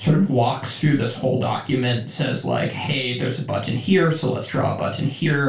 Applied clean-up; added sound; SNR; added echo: none; none; none; reverberation time 0.2 s.